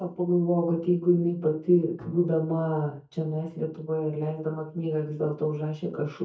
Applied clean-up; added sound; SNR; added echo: neural mask model DeepFilterNet 3.